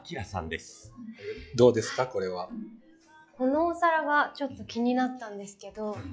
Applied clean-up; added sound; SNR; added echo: classical method log-MMSE.